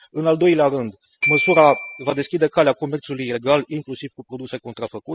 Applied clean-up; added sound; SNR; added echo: classical method spectral subtraction.